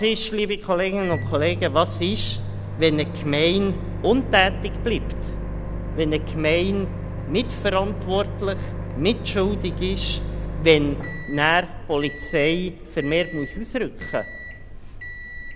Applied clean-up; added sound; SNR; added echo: none; Microwave oven; 6 dB; none.